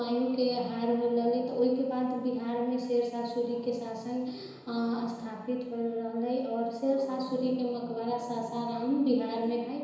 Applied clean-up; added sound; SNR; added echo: none; none; none; reverberation time 1.0 s.